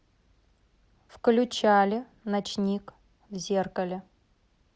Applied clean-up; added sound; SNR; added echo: none; none; none; none.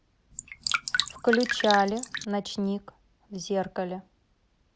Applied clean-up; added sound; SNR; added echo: none; Drip; 2 dB; none.